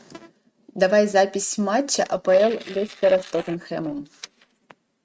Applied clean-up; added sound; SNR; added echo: neural mask model RNNoise.